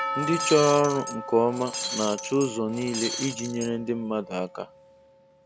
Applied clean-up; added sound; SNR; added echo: none; Percussion + Shatter; 7 dB; none.